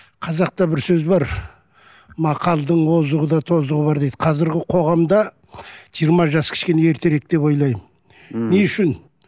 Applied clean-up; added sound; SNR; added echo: none; none; none; none.